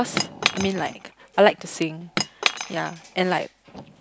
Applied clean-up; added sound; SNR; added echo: none; Cutlery, silverware / Chink, clink; 5 dB; none.